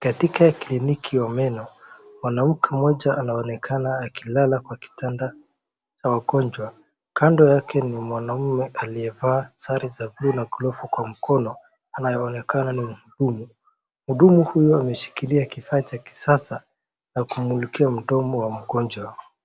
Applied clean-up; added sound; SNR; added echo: none; none; none; none.